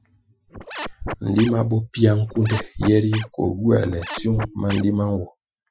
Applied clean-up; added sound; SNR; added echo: classical method Wiener filter.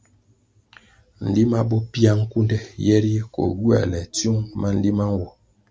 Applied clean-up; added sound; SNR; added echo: none; none; none; none.